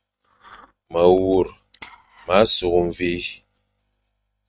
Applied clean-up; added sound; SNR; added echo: neural mask model RNNoise.